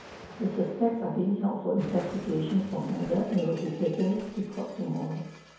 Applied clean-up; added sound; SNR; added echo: none; Explosion; 18 dB; reverberation time 1.0 s.